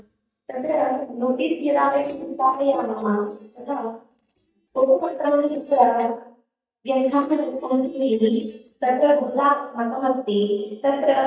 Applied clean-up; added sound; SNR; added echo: neural mask model DeepFilterNet 3.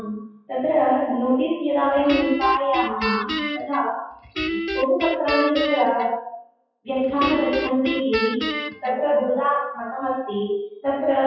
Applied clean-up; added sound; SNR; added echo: classical method WPE with log-MMSE.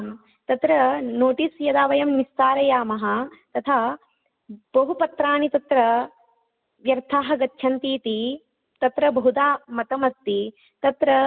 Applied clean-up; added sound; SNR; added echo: none; none; none; none.